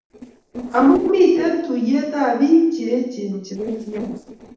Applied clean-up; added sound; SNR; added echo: neural separator model SepFormer DNS4.